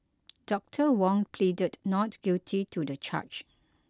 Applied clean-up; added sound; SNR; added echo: none; none; none; none.